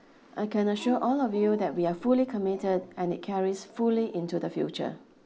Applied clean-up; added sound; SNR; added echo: none; Dog; 19 dB; none.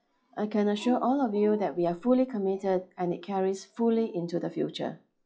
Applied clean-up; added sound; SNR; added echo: classical method log-MMSE.